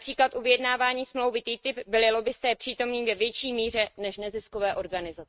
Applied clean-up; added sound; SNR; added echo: neural mask model RNNoise.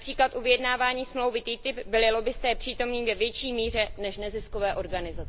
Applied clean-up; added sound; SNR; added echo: none; Ocean; 11 dB; none.